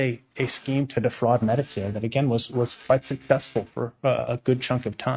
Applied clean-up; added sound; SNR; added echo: neural mask model RNNoise.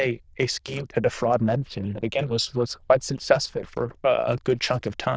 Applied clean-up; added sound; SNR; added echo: neural diffusion model UNIVERSE++.